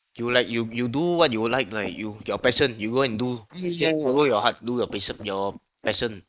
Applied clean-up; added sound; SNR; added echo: neural mask model Resemble Enhance denoiser.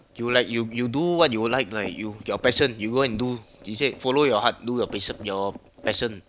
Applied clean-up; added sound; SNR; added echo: none; none; none; none.